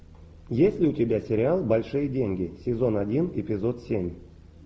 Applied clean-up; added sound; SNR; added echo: none; none; none; none.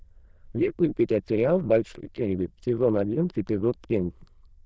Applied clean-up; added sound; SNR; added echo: neural diffusion model UNIVERSE++.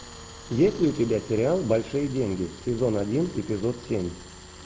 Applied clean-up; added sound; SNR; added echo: none; Tools; 19 dB; none.